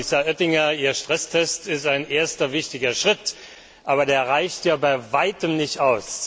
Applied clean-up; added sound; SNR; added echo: none; none; none; none.